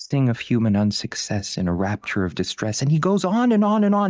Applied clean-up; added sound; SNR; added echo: neural mask model DeepFilterNet 3.